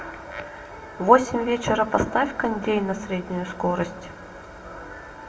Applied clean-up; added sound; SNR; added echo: none; none; none; reverberation time 1.1 s.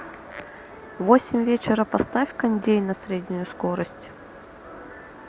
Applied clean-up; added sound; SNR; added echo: none; none; none; none.